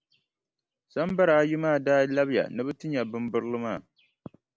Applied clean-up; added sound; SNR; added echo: none; none; none; none.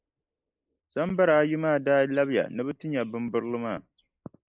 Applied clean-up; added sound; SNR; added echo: neural mask model Resemble Enhance denoiser.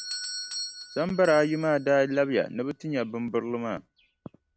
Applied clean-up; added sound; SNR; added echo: none; Doorbell; 14 dB; none.